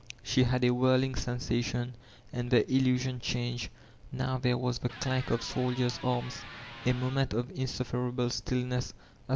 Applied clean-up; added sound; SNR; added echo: none; Electric guitar; 17 dB; none.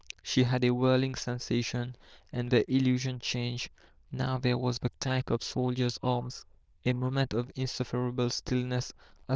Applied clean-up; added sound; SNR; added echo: neural diffusion model UNIVERSE++.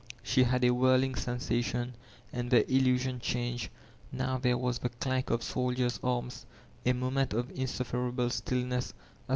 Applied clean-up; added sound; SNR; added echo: none; none; none; none.